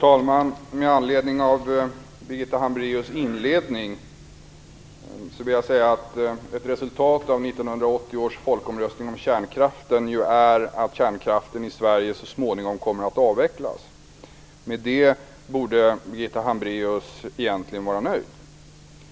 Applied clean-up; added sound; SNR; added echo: none; none; none; none.